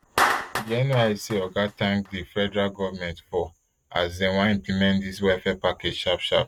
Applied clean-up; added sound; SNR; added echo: neural mask model RNNoise.